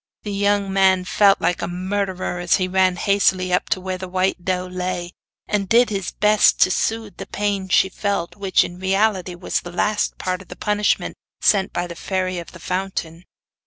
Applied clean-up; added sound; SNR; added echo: neural separator model SepFormer DNS4.